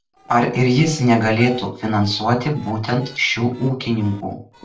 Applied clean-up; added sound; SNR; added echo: neural separator model SepFormer DNS4.